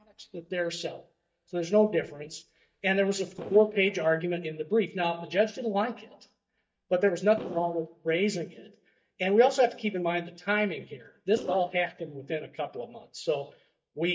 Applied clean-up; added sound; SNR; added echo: neural mask model DeepFilterNet 3.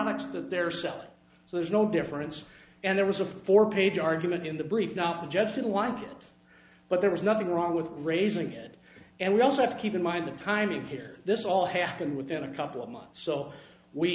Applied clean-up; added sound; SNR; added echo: none; none; none; none.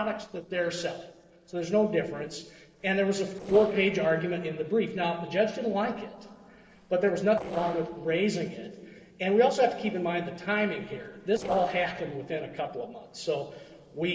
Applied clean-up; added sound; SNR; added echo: neural separator model SepFormer DNS4.